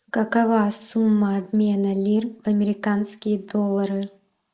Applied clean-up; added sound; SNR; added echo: neural mask model Resemble Enhance denoiser.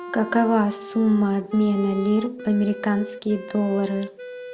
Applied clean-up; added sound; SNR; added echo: none; Wind instrument, woodwind instrument; 14 dB; none.